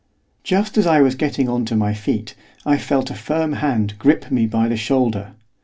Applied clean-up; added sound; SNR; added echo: none; none; none; none.